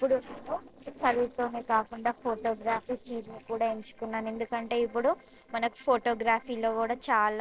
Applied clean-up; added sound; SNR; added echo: neural separator model SepFormer DNS4.